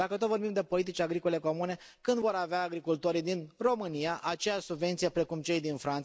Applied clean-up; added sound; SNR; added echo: none; none; none; none.